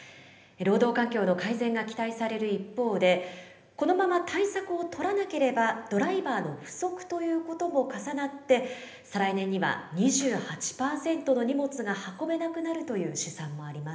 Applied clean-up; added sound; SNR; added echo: none; none; none; reverberation time 0.8 s.